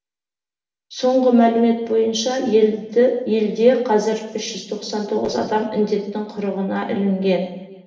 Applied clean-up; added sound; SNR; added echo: none; none; none; reverberation time 0.9 s.